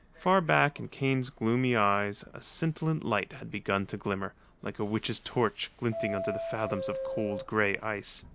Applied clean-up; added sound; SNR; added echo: none; Subway, metro, underground; 11 dB; none.